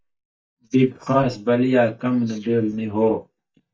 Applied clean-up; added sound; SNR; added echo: neural mask model DeepFilterNet 3.